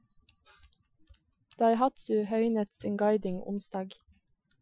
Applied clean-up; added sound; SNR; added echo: classical method Wiener filter.